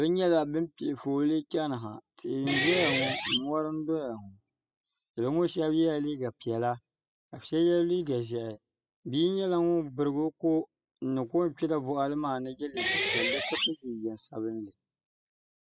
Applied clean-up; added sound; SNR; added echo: classical method spectral subtraction.